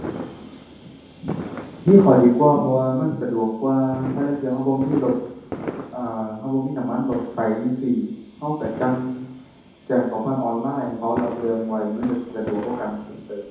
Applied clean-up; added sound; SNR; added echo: none; Fireworks; 13 dB; reverberation time 0.9 s.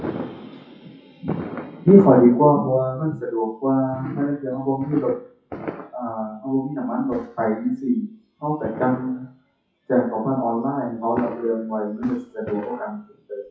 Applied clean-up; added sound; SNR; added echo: classical method WPE with log-MMSE.